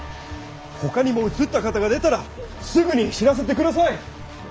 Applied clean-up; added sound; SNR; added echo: none; none; none; none.